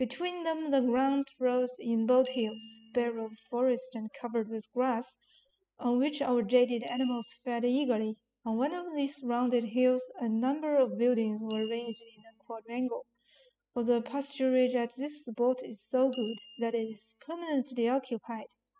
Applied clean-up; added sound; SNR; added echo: classical method spectral subtraction.